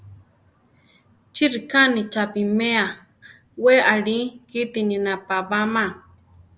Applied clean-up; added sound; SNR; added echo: none; none; none; none.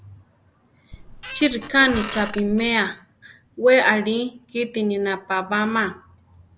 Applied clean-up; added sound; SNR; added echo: none; Squeak; 11 dB; none.